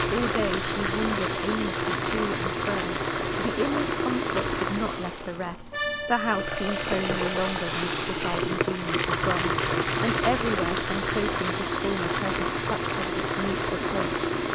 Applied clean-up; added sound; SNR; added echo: none; Accordion + Fill (with liquid) / Water tap, faucet; -4 dB; none.